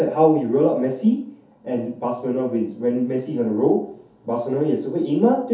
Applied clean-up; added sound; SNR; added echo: none; none; none; reverberation time 0.5 s.